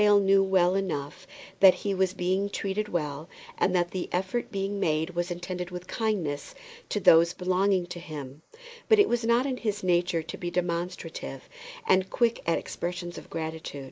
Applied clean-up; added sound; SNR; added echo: neural mask model Resemble Enhance denoiser.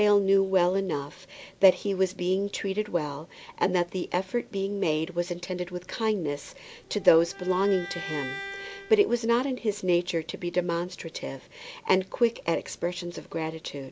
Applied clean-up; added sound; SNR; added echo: none; Bowed string instrument; 13 dB; none.